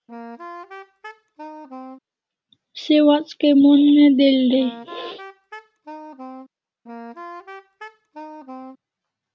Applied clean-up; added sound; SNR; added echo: none; Wind instrument, woodwind instrument; 16 dB; none.